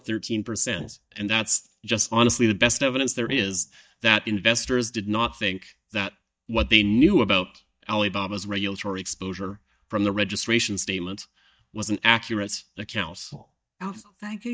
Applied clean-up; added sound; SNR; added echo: neural mask model DeepFilterNet 3.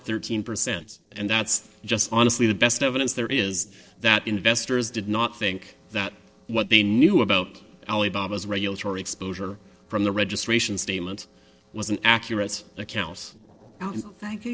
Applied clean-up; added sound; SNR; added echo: neural separator model SepFormer DNS4.